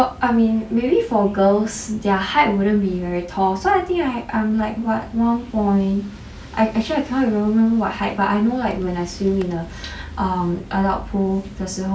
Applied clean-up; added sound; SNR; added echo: none; none; none; none.